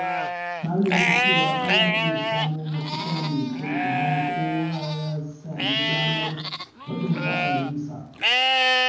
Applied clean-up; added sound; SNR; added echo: none; Livestock, farm animals, working animals; -3 dB; reverberation time 0.9 s.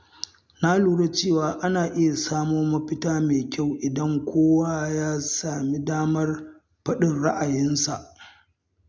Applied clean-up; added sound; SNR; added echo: none; none; none; none.